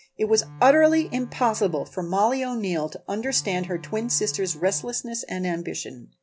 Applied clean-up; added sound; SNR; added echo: none; Bowed string instrument; 20 dB; none.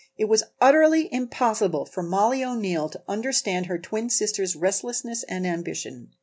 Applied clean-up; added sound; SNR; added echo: none; none; none; none.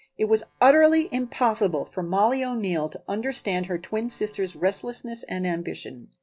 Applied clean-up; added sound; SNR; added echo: neural separator model SepFormer DNS4.